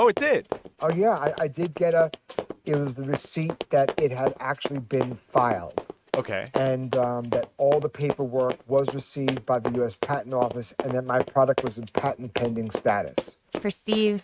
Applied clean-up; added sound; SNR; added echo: neural mask model RNNoise.